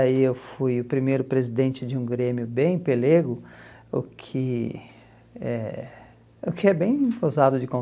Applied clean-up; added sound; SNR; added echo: none; none; none; none.